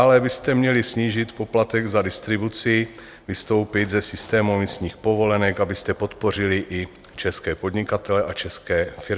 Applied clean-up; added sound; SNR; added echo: none; none; none; none.